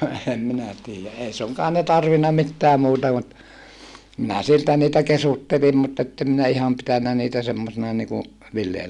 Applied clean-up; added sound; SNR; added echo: none; none; none; none.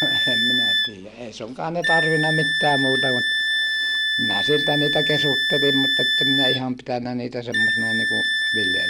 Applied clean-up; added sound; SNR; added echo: none; Wind instrument, woodwind instrument; -4 dB; none.